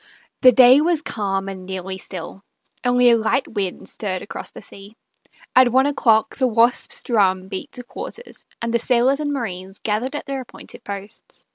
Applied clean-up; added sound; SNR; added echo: none; none; none; none.